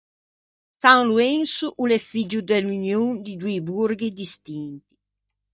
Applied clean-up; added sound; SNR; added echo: neural mask model DeepFilterNet 3.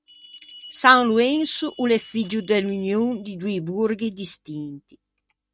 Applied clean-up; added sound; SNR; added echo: neural mask model RNNoise.